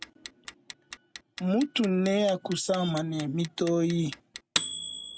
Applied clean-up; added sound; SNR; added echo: none; Clock; 11 dB; none.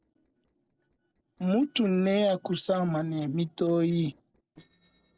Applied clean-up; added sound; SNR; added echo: neural separator model SepFormer DNS4.